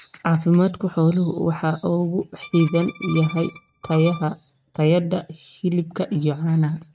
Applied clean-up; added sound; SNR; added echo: neural mask model RNNoise.